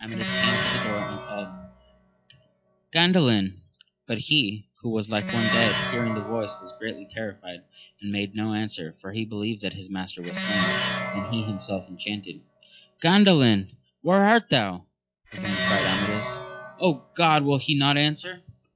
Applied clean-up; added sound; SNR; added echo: classical method log-MMSE.